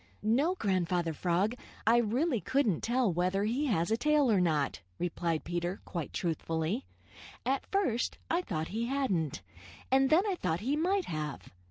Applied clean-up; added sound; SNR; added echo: none; none; none; none.